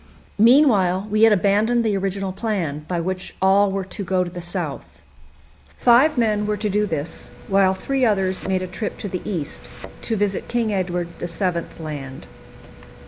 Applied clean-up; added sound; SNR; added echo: none; Thump, thud; 18 dB; none.